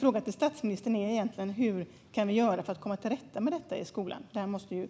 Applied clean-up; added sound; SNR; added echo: none; none; none; none.